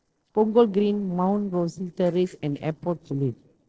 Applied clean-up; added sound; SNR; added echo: neural separator model SepFormer DNS4.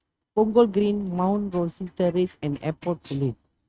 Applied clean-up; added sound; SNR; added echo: neural mask model RNNoise.